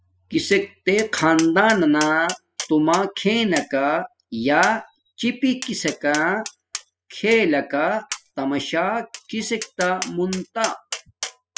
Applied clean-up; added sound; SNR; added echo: classical method spectral subtraction.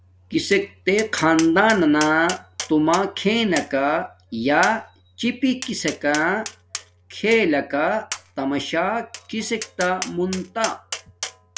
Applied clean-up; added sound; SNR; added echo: none; Tap; 15 dB; none.